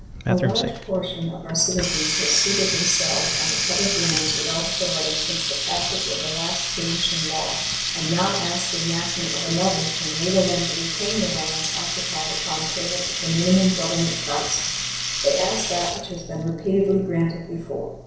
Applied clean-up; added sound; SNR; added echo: none; Water tap, faucet; 1 dB; reverberation time 0.7 s.